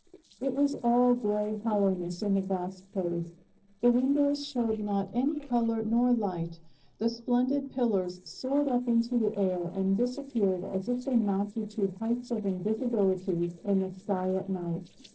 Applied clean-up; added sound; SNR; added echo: neural separator model SepFormer DNS4.